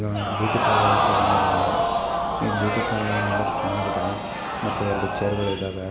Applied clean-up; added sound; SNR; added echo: none; Crowd; -4 dB; none.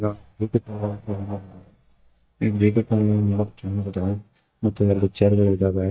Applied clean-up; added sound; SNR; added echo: neural mask model DeepFilterNet 3.